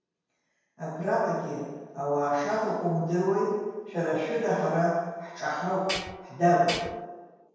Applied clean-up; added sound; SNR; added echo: none; Tools; 6 dB; reverberation time 1.2 s.